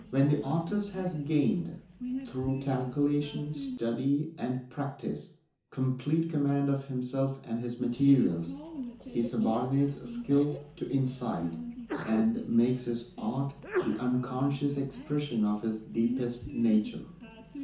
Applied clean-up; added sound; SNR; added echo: none; Sneeze; 11 dB; reverberation time 0.9 s.